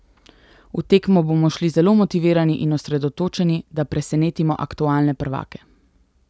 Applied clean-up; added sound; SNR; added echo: none; none; none; none.